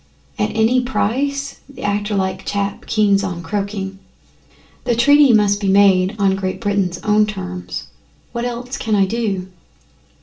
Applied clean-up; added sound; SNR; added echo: none; none; none; reverberation time 0.3 s.